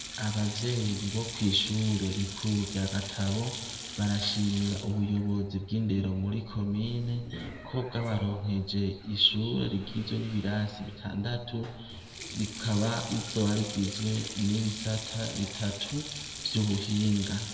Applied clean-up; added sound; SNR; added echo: none; Sink (filling or washing); 11 dB; reverberation time 1.7 s.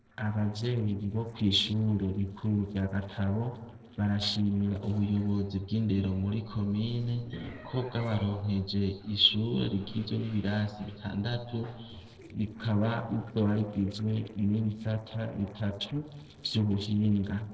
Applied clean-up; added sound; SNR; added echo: neural separator model SepFormer DNS4.